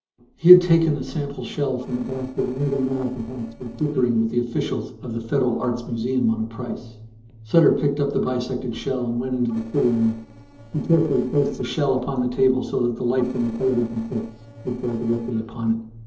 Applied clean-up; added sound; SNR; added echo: neural separator model SepFormer DNS4.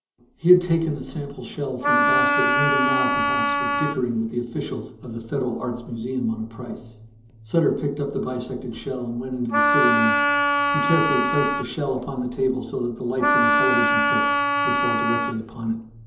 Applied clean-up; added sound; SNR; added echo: none; Wind instrument, woodwind instrument; -4 dB; reverberation time 1.2 s.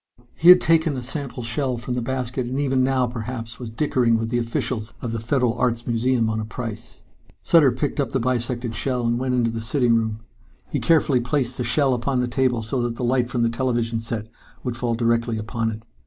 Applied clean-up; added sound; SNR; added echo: none; none; none; none.